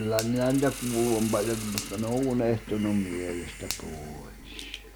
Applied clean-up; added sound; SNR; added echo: none; Hiss + Finger snapping; 11 dB; none.